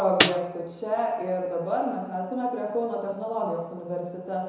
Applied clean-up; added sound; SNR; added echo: none; Snare drum; -1 dB; reverberation time 1.0 s.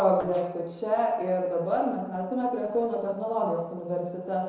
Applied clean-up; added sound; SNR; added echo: neural separator model SepFormer DNS4.